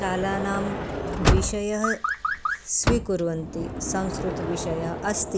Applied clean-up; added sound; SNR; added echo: none; Sliding door / Motor vehicle (road) + Car; 0 dB; none.